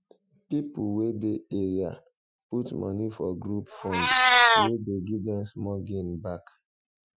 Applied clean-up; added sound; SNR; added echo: classical method Wiener filter.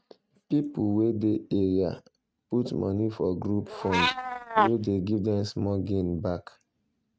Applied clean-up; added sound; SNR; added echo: neural mask model RNNoise.